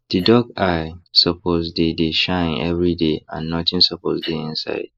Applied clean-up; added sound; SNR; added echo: neural mask model Resemble Enhance denoiser.